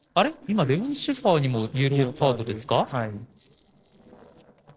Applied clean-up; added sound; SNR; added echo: neural separator model SepFormer DNS4.